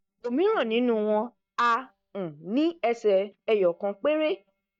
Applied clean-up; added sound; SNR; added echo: neural mask model DeepFilterNet 3.